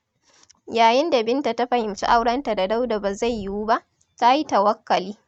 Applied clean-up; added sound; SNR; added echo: neural mask model RNNoise.